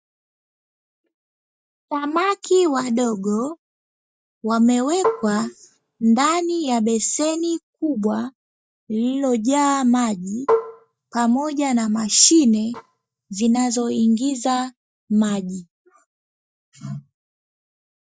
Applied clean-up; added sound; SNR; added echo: neural mask model DeepFilterNet 3.